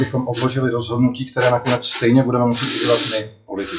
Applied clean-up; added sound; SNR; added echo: classical method WPE with log-MMSE.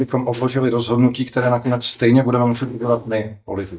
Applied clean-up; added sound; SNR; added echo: neural mask model DeepFilterNet 3.